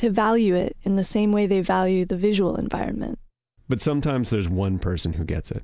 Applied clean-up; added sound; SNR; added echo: none; none; none; none.